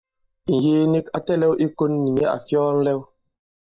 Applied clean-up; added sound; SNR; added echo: neural mask model DeepFilterNet 3.